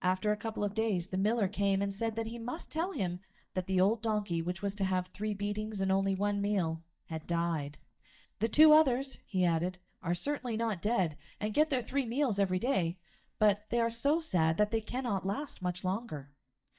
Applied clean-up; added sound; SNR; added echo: neural mask model DeepFilterNet 3.